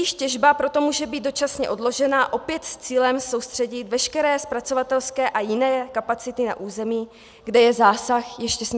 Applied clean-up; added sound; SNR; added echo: none; none; none; none.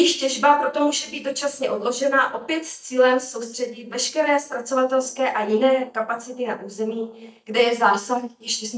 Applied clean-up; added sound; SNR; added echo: neural mask model DeepFilterNet 3.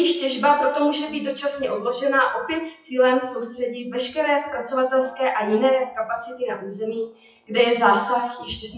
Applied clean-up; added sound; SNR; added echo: classical method WPE with log-MMSE.